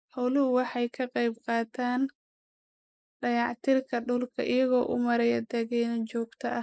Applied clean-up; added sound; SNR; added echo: neural mask model Resemble Enhance denoiser.